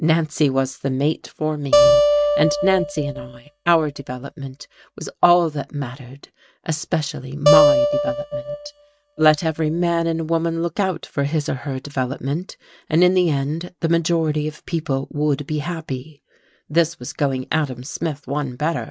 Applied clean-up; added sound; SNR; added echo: neural mask model RNNoise.